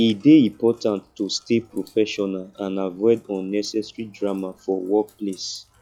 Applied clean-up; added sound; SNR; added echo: classical method log-MMSE.